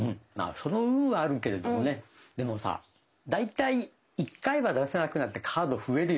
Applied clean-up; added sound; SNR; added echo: none; none; none; none.